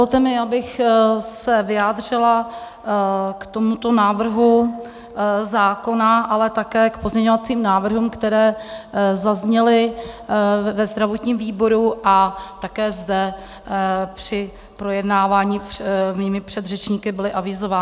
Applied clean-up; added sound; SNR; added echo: none; none; none; none.